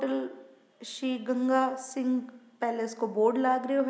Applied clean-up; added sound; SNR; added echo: none; none; none; none.